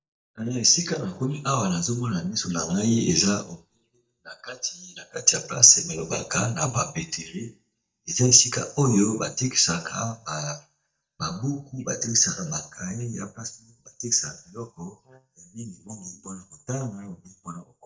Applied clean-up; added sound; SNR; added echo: neural mask model DeepFilterNet 3.